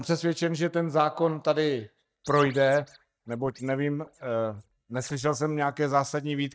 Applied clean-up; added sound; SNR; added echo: neural mask model DeepFilterNet 3.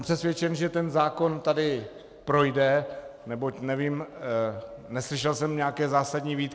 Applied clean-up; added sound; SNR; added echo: none; none; none; none.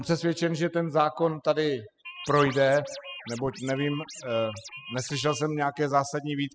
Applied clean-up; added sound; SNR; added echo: classical method spectral subtraction.